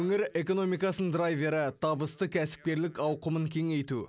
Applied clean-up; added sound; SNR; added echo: none; none; none; none.